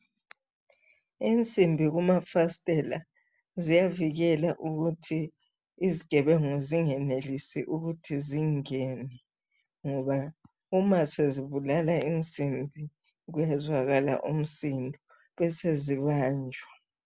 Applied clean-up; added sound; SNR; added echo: none; none; none; none.